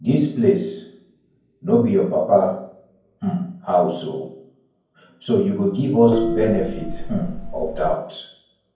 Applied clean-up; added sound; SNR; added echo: none; Gong; 4 dB; reverberation time 0.9 s.